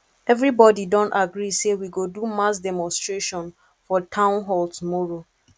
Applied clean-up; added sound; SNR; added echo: none; none; none; none.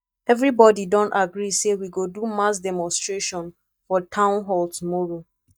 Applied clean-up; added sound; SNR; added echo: neural mask model DeepFilterNet 3.